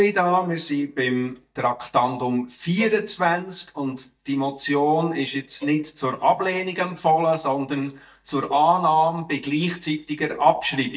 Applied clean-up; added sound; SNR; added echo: neural mask model DeepFilterNet 3.